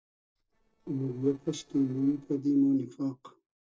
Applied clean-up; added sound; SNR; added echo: neural separator model SepFormer DNS4.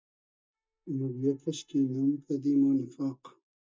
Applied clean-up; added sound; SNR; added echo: neural mask model DeepFilterNet 3.